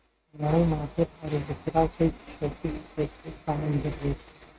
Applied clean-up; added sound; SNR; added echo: neural mask model RNNoise.